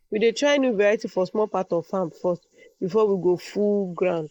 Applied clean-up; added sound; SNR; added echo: neural mask model Resemble Enhance denoiser.